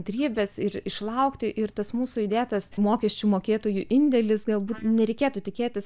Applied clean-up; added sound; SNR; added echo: neural mask model DeepFilterNet 3.